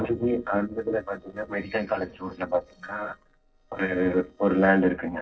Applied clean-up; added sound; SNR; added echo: neural separator model SepFormer DNS4.